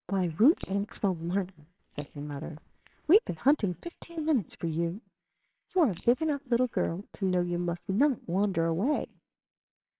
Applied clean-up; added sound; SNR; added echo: neural separator model SepFormer WHAMR!.